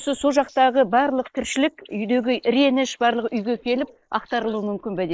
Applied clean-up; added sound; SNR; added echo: neural mask model Resemble Enhance denoiser.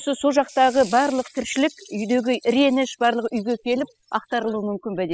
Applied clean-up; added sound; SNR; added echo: classical method spectral subtraction.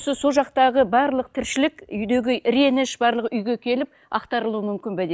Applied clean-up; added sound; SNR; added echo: none; none; none; none.